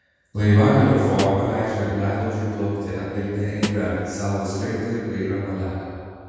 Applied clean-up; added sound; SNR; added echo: none; Snare drum; 7 dB; reverberation time 2.1 s.